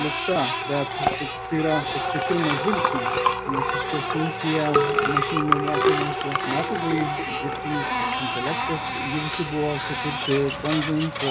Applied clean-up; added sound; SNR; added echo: none; Liquid + Printer; -3 dB; none.